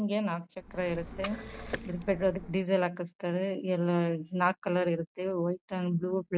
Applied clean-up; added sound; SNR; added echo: none; Liquid; 11 dB; none.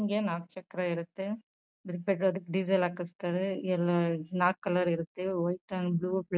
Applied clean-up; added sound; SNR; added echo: none; none; none; none.